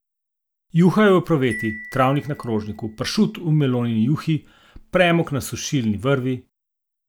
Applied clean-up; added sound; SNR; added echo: none; Marimba, xylophone; 20 dB; none.